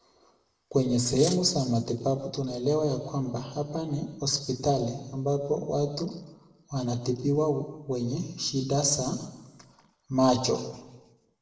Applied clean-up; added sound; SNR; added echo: none; Cutlery, silverware; 10 dB; reverberation time 1.0 s.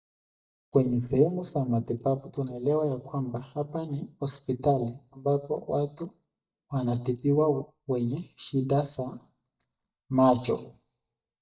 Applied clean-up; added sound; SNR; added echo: neural mask model DeepFilterNet 3.